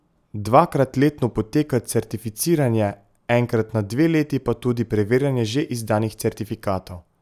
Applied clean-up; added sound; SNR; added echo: none; none; none; none.